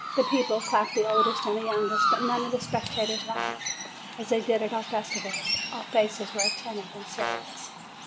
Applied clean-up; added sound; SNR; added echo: none; Chirp, tweet + Brass instrument; 2 dB; none.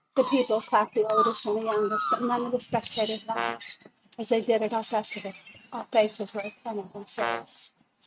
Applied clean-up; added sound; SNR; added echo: neural mask model RNNoise.